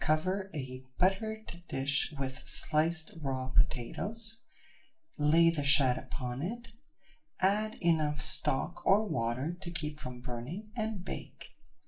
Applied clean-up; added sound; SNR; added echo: none; none; none; reverberation time 0.2 s.